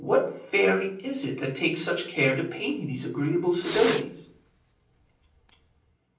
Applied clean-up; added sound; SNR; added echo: none; Fireworks; 6 dB; reverberation time 0.6 s.